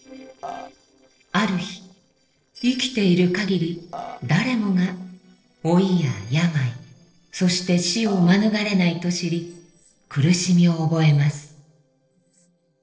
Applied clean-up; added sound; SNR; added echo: neural separator model SepFormer DNS4.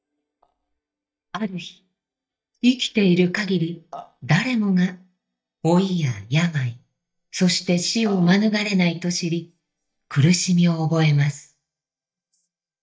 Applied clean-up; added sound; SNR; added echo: neural mask model DeepFilterNet 3.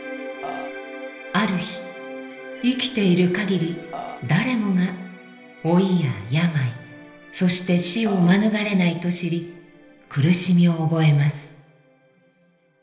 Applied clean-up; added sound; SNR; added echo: none; Burping, eructation; 11 dB; reverberation time 1.4 s.